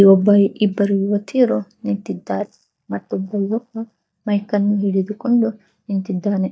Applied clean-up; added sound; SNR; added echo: neural mask model DeepFilterNet 3.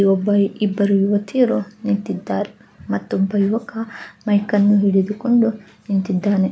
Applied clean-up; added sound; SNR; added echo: none; none; none; none.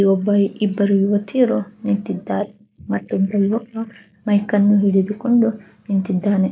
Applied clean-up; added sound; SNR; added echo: neural mask model Resemble Enhance denoiser.